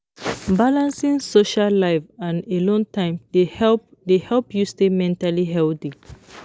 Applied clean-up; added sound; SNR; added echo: none; none; none; none.